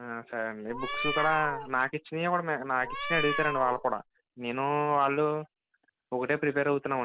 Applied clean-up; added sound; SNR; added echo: none; Meow; 4 dB; none.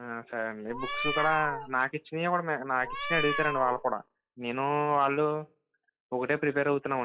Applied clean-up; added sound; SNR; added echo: classical method log-MMSE.